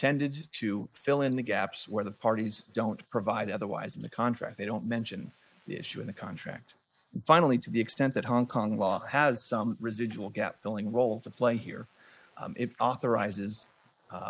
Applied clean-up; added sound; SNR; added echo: neural mask model Resemble Enhance denoiser.